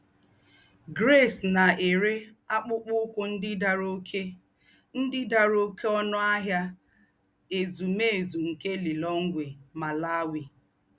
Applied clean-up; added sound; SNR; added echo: none; none; none; none.